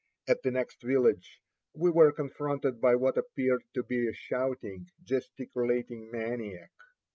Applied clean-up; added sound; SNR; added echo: none; none; none; none.